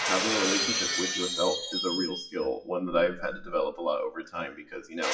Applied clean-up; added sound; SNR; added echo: classical method WPE with log-MMSE.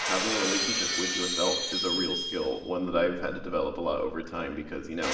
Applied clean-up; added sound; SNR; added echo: none; Shatter; 2 dB; reverberation time 0.8 s.